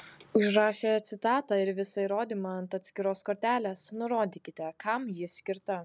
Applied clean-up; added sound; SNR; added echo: none; none; none; none.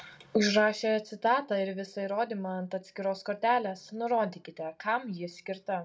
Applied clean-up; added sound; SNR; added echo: none; none; none; reverberation time 0.2 s.